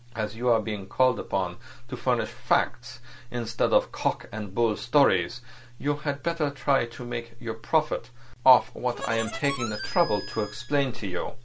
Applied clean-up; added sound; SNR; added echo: none; Harmonica; 11 dB; none.